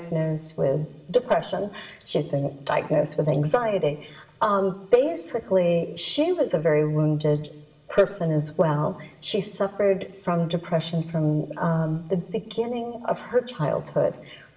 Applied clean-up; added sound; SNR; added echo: none; none; none; reverberation time 0.7 s.